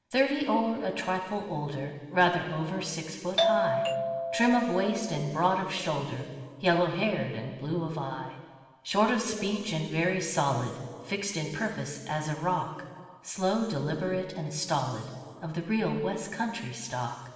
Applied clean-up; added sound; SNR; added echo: none; Doorbell; 0 dB; reverberation time 1.7 s.